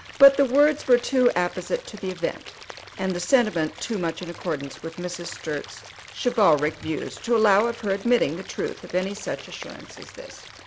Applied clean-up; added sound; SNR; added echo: none; Stream / Liquid; 18 dB; none.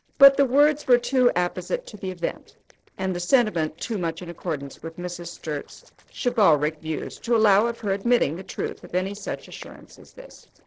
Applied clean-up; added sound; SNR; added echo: neural separator model SepFormer DNS4.